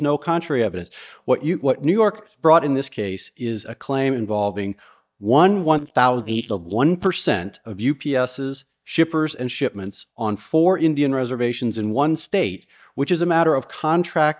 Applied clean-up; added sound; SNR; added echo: neural mask model DeepFilterNet 3.